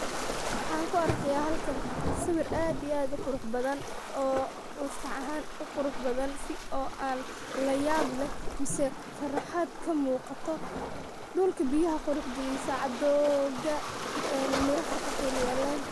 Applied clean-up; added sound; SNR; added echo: none; Waves, surf; 2 dB; none.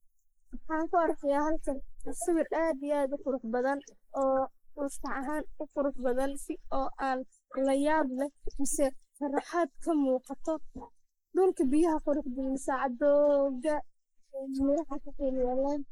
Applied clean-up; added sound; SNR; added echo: neural mask model Resemble Enhance denoiser.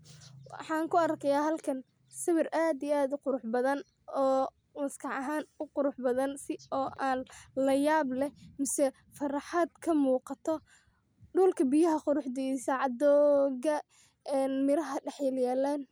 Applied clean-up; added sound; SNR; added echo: none; none; none; none.